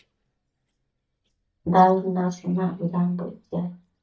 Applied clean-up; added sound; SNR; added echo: neural mask model DeepFilterNet 3.